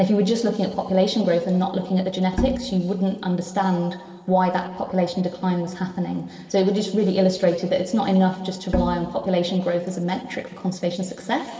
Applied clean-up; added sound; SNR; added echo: none; Bowed string instrument; 7 dB; reverberation time 2.5 s.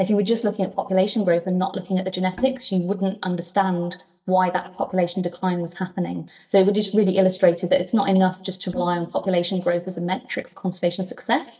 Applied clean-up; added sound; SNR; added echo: neural mask model DeepFilterNet 3.